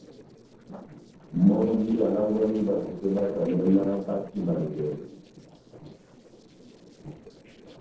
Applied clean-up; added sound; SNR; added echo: neural separator model SepFormer DNS4.